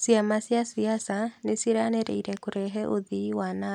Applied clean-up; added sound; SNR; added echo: none; none; none; none.